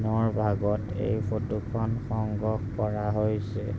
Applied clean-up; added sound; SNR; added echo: none; none; none; none.